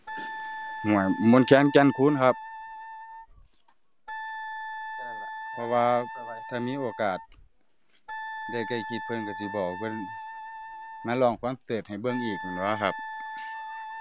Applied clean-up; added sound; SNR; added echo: none; Wind instrument, woodwind instrument; 10 dB; none.